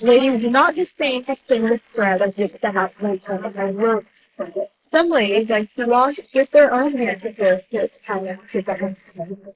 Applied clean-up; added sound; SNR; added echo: neural mask model Resemble Enhance denoiser.